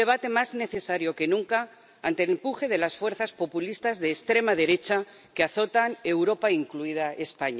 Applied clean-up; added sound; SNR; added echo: none; none; none; none.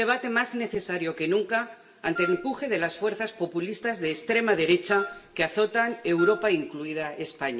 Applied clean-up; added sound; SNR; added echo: none; Wind instrument, woodwind instrument; 9 dB; reverberation time 0.7 s.